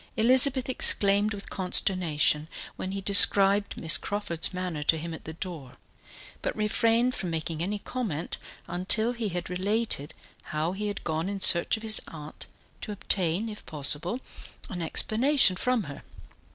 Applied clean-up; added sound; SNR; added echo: none; none; none; none.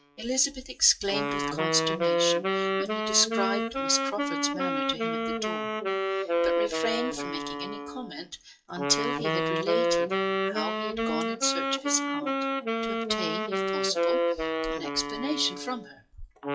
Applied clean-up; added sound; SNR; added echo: classical method WPE with log-MMSE.